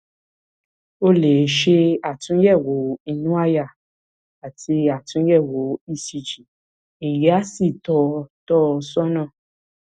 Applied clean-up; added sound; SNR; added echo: none; none; none; none.